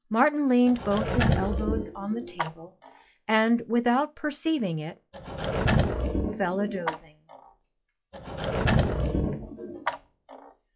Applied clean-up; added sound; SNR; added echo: classical method log-MMSE.